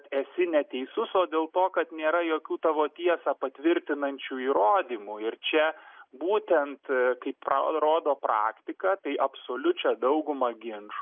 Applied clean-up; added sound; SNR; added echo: none; none; none; none.